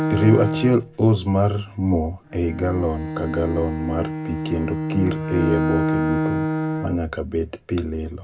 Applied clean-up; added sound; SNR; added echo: none; Bowed string instrument; 4 dB; reverberation time 0.2 s.